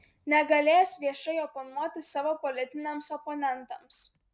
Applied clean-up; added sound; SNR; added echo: none; none; none; none.